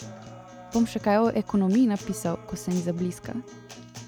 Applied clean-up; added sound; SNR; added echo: none; Acoustic guitar; 16 dB; none.